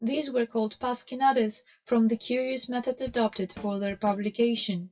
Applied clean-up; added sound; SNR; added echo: classical method WPE with log-MMSE.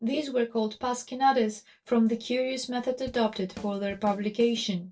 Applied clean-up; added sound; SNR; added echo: neural separator model SepFormer DNS4.